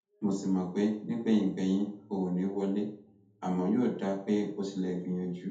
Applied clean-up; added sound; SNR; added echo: none; none; none; reverberation time 0.6 s.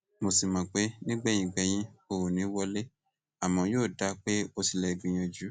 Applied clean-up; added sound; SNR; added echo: none; none; none; none.